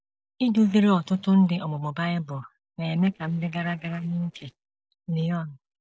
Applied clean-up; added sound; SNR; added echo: neural separator model SepFormer DNS4.